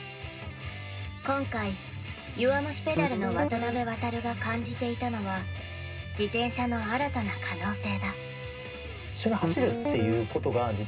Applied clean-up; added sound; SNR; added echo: none; Guitar; 2 dB; reverberation time 0.2 s.